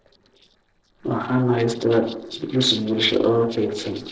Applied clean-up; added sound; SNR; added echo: neural separator model SepFormer DNS4.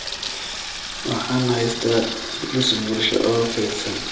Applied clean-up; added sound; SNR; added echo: none; Sink (filling or washing) / Water tap, faucet; 7 dB; reverberation time 0.7 s.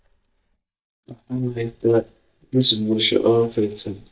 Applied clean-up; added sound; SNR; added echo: neural mask model DeepFilterNet 3.